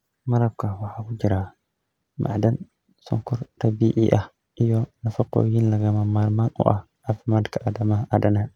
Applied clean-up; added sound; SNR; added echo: none; none; none; none.